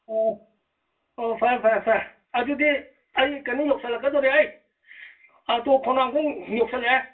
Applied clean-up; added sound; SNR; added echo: none; none; none; reverberation time 0.2 s.